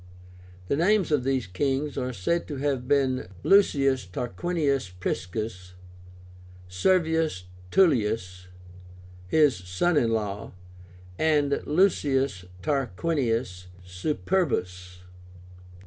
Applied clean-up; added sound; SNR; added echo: none; none; none; none.